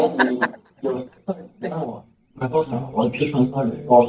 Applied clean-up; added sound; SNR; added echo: neural mask model DeepFilterNet 3.